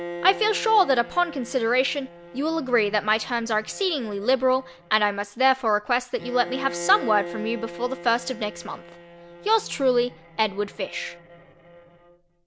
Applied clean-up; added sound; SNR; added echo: none; Bowed string instrument; 14 dB; none.